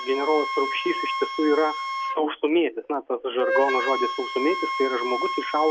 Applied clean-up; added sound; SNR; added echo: none; Wind instrument, woodwind instrument; 4 dB; none.